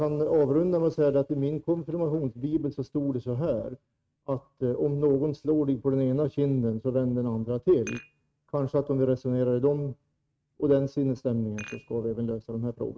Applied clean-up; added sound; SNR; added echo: neural mask model RNNoise.